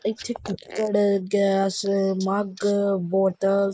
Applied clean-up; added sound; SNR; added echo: neural mask model Resemble Enhance denoiser.